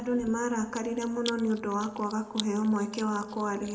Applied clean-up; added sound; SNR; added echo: none; Chewing, mastication; 16 dB; reverberation time 0.6 s.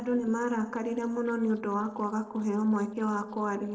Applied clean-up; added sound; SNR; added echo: neural separator model SepFormer DNS4.